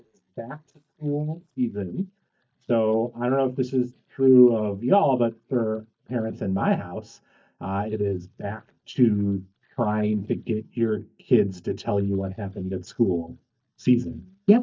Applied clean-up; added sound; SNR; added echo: neural mask model DeepFilterNet 3.